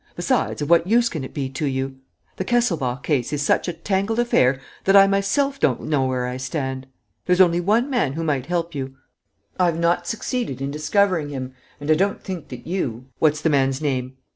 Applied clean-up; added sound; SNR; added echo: none; none; none; none.